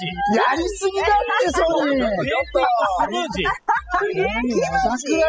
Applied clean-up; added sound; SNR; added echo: classical method spectral subtraction.